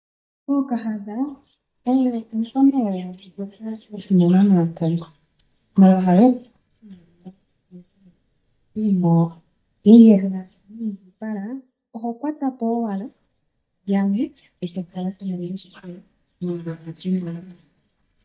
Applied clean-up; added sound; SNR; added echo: neural mask model DeepFilterNet 3.